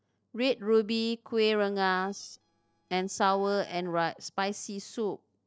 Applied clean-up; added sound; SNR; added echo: neural separator model SepFormer DNS4.